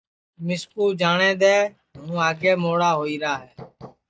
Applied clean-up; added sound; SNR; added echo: neural mask model DeepFilterNet 3.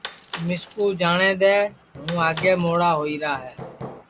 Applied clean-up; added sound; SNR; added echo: none; Bicycle + Hammer; 15 dB; none.